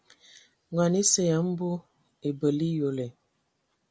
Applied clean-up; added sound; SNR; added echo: none; none; none; none.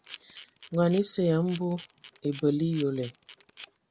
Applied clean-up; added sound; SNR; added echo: none; Camera; 15 dB; none.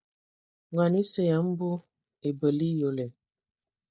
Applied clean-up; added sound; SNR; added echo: neural mask model DeepFilterNet 3.